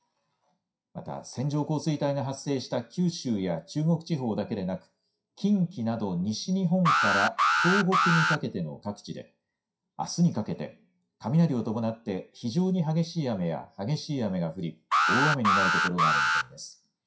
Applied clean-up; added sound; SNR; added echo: classical method WPE with log-MMSE.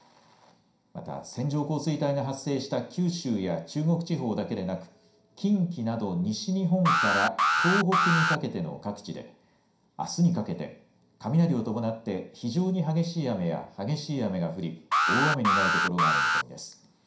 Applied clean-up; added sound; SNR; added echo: none; Alarm; -4 dB; reverberation time 0.5 s.